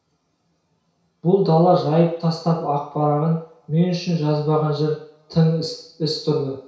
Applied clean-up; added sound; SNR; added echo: none; none; none; reverberation time 0.6 s.